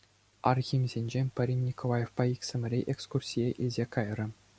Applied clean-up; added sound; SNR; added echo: none; none; none; none.